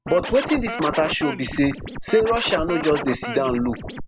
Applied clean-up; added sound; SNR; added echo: none; Scratching (performance technique); 8 dB; none.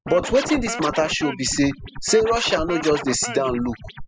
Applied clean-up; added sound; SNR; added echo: classical method spectral subtraction.